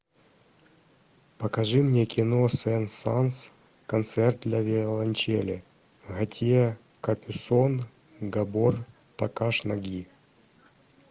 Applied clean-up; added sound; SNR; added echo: none; none; none; none.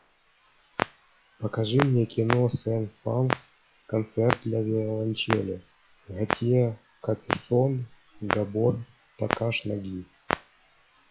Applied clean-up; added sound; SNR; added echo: classical method log-MMSE.